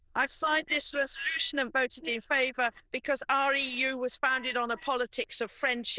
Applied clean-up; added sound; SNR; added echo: neural diffusion model UNIVERSE++.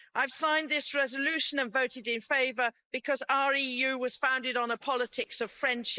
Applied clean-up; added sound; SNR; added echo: neural mask model Resemble Enhance denoiser.